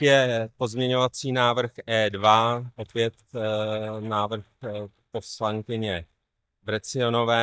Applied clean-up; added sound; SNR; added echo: neural mask model DeepFilterNet 3.